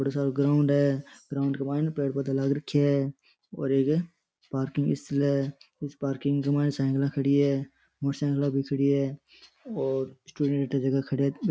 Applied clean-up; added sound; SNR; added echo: none; none; none; none.